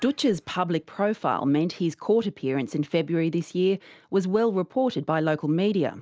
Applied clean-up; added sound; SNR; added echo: none; none; none; none.